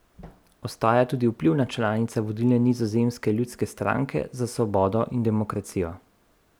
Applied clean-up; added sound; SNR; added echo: none; none; none; none.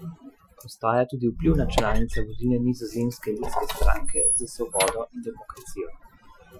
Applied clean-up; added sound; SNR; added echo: classical method Wiener filter.